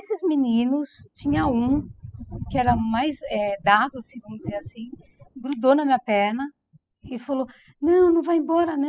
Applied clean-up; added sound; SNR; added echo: classical method spectral subtraction.